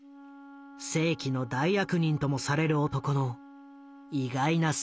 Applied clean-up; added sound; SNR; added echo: none; Wind instrument, woodwind instrument; 19 dB; none.